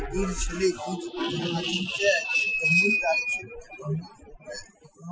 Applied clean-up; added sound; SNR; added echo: classical method Wiener filter.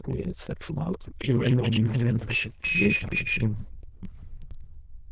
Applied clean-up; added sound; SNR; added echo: neural diffusion model UNIVERSE++.